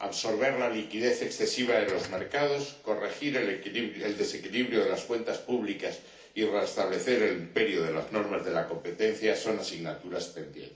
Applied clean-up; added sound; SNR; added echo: none; Dishes, pots, and pans; 18 dB; reverberation time 0.4 s.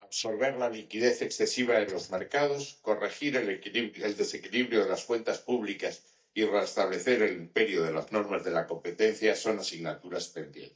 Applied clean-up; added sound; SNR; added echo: neural mask model DeepFilterNet 3.